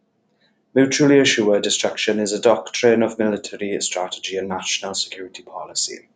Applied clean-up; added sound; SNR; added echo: none; none; none; none.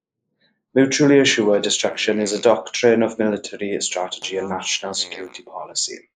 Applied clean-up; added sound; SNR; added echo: neural mask model Resemble Enhance denoiser.